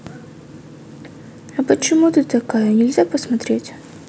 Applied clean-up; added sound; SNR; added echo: none; none; none; none.